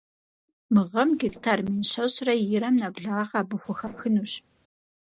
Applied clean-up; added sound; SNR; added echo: neural separator model SepFormer DNS4.